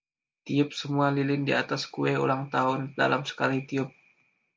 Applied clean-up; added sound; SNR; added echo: none; none; none; none.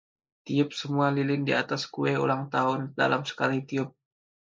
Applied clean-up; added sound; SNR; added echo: neural mask model Resemble Enhance denoiser.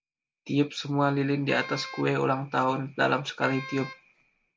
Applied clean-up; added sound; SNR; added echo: none; Wind instrument, woodwind instrument; 15 dB; none.